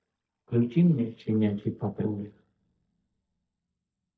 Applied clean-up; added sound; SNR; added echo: neural mask model DeepFilterNet 3.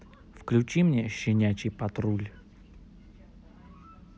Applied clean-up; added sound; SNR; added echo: none; none; none; none.